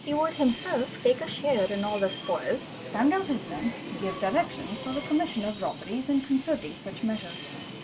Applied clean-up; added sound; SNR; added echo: none; Subway, metro, underground; 11 dB; none.